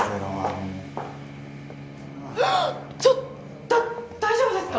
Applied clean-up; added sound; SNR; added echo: none; Bowed string instrument; 16 dB; none.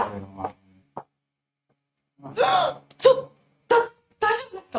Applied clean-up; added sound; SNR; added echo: neural mask model RNNoise.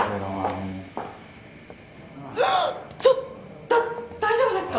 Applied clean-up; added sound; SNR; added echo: none; none; none; none.